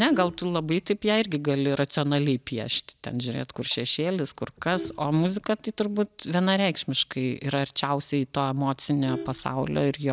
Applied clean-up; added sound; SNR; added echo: none; Vehicle horn, car horn, honking; 19 dB; none.